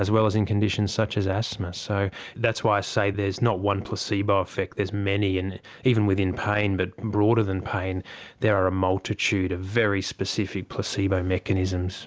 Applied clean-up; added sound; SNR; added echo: none; none; none; none.